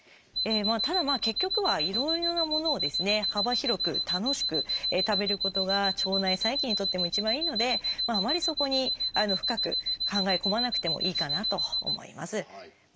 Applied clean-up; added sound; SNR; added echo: none; Alarm; -2 dB; none.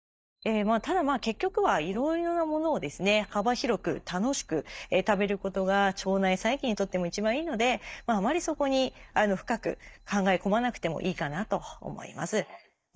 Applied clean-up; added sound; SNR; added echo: neural mask model DeepFilterNet 3.